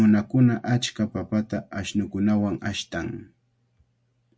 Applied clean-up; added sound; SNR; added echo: none; none; none; none.